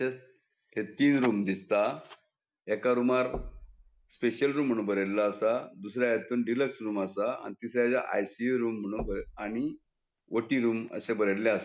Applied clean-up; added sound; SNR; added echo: none; Knock; 16 dB; none.